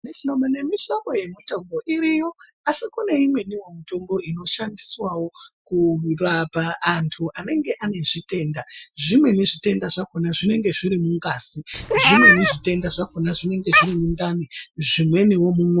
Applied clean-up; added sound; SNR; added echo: classical method Wiener filter.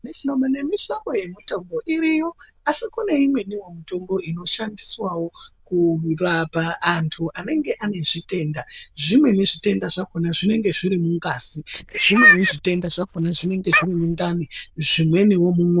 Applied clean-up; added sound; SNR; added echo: neural diffusion model UNIVERSE++.